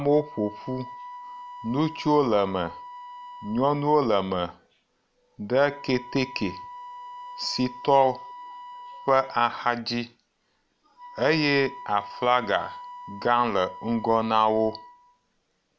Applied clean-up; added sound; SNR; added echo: none; Wind instrument, woodwind instrument; 16 dB; none.